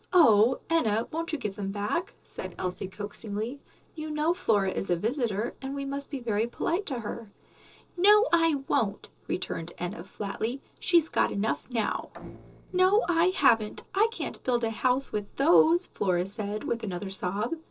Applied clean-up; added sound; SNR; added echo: neural separator model SepFormer DNS4.